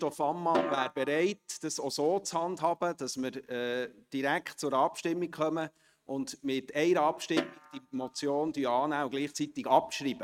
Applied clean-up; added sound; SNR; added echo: neural mask model RNNoise.